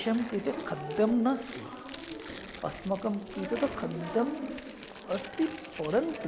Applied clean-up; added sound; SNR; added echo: none; Tearing; 15 dB; none.